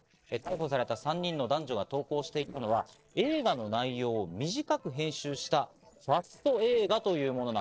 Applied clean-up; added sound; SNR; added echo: neural separator model SepFormer DNS4.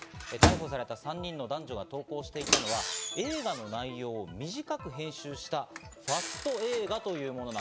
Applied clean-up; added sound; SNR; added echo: none; Microwave oven; -3 dB; none.